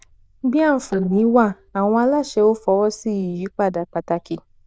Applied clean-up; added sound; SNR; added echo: neural diffusion model UNIVERSE++.